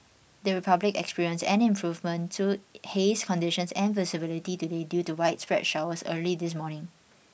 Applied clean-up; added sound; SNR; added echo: none; none; none; none.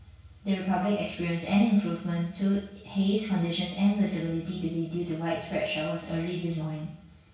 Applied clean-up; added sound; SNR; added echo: none; none; none; reverberation time 0.6 s.